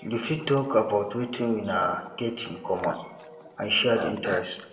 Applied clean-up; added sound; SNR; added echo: none; Livestock, farm animals, working animals; 13 dB; reverberation time 0.8 s.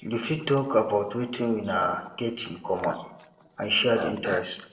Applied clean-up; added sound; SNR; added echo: neural separator model SepFormer DNS4.